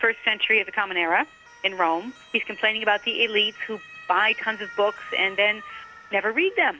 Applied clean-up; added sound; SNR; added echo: none; Motor vehicle (road) / Siren; 19 dB; none.